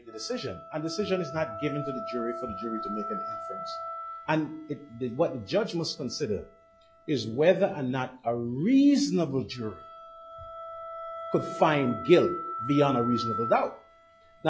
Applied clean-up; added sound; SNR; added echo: classical method log-MMSE.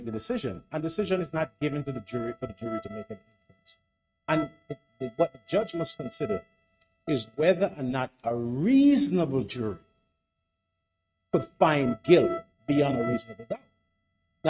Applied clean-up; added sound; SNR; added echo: neural mask model RNNoise.